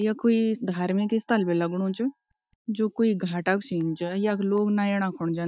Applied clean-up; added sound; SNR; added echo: neural mask model DeepFilterNet 3.